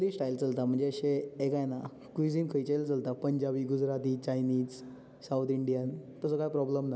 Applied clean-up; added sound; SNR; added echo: none; none; none; none.